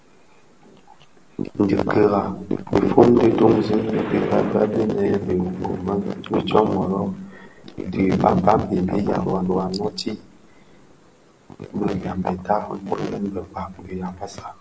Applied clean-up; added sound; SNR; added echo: none; Thunder; 20 dB; none.